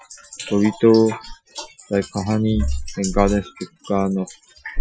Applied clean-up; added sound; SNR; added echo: classical method Wiener filter.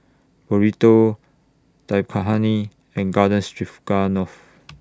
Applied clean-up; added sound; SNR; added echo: none; none; none; none.